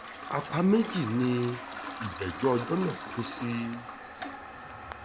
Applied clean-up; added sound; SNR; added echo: none; Toilet flush; 9 dB; none.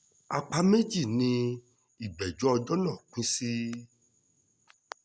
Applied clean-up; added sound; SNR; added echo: none; none; none; none.